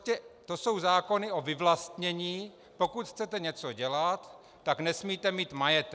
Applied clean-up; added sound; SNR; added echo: none; none; none; none.